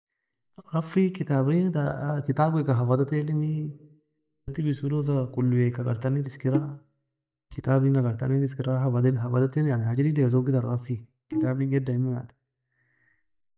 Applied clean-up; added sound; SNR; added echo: neural mask model DeepFilterNet 3.